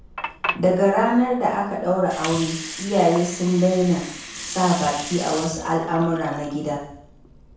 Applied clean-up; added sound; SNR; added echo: none; Water; 12 dB; reverberation time 0.7 s.